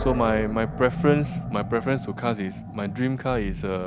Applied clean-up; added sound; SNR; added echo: none; Animal; 6 dB; none.